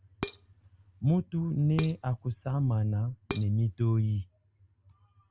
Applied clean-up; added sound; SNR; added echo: none; Dishes, pots, and pans; 12 dB; none.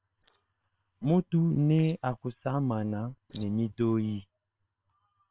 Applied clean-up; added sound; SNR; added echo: neural separator model SepFormer WHAM!.